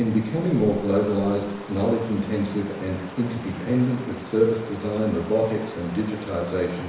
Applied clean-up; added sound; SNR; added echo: none; Stream; 15 dB; reverberation time 1.0 s.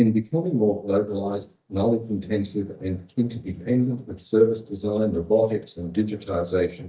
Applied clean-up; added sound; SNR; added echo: neural mask model DeepFilterNet 3.